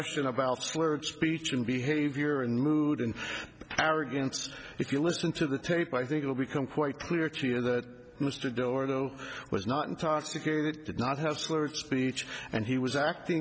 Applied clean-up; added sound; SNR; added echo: none; none; none; none.